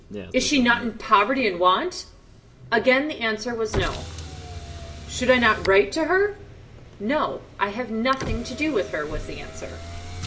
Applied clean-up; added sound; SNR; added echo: none; Motor vehicle (road); 12 dB; reverberation time 0.5 s.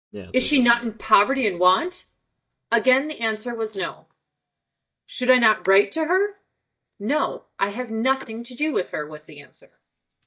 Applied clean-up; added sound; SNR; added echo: neural mask model DeepFilterNet 3.